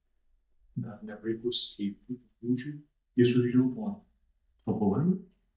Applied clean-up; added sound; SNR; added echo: neural mask model DeepFilterNet 3.